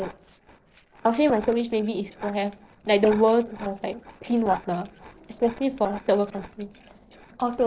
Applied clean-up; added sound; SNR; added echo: neural separator model SepFormer DNS4.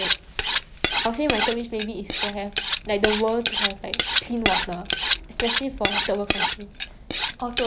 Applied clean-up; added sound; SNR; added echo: none; Cutlery, silverware; -1 dB; none.